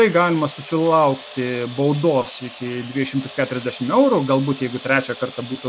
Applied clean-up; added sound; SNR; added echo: none; Sawing; 17 dB; none.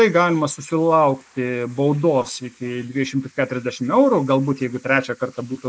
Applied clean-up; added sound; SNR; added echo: neural mask model Resemble Enhance denoiser.